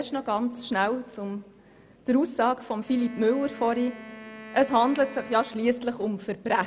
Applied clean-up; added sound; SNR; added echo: none; Wind instrument, woodwind instrument; 18 dB; none.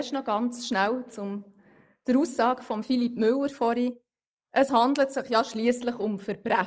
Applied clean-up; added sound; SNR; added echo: neural mask model Resemble Enhance denoiser.